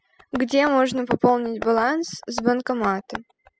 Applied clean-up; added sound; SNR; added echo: classical method spectral subtraction.